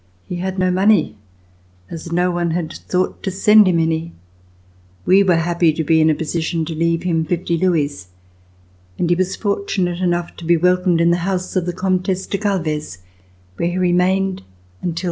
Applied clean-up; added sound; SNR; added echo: none; none; none; none.